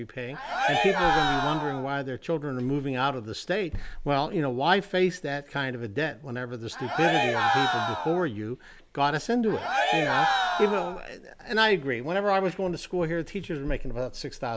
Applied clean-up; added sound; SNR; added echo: none; Cheering; -1 dB; none.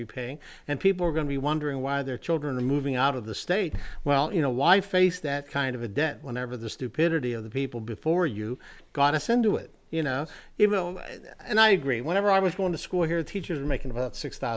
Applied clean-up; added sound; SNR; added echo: none; none; none; none.